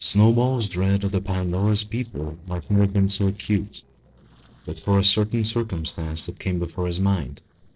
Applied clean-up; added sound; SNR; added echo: neural separator model SepFormer DNS4.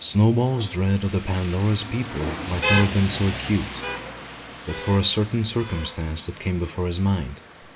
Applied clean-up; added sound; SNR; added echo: none; Rain; 10 dB; none.